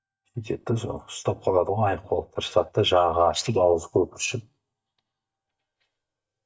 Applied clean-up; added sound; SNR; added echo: neural mask model DeepFilterNet 3.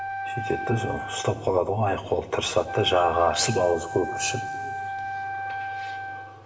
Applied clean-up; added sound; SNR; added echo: none; Wind instrument, woodwind instrument; 7 dB; reverberation time 1.4 s.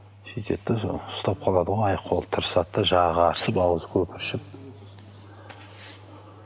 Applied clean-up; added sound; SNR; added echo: none; none; none; none.